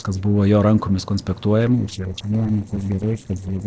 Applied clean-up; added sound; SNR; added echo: neural separator model SepFormer DNS4.